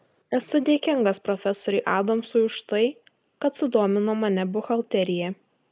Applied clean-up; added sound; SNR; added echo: none; none; none; none.